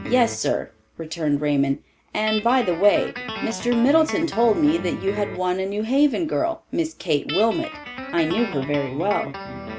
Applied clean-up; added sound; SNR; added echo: none; Guitar; 12 dB; none.